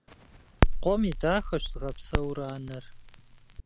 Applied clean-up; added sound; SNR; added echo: none; Crackle; -2 dB; none.